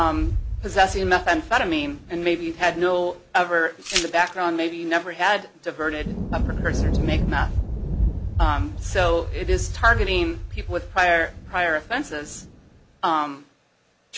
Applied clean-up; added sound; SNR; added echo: none; Glass + Thunder; 4 dB; none.